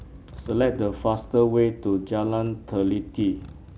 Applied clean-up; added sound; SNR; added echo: none; Motorcycle; 18 dB; none.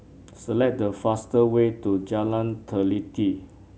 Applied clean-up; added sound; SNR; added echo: none; none; none; none.